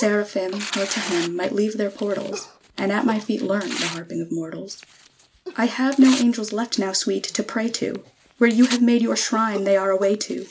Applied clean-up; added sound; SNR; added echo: none; Cough + Tearing; 13 dB; none.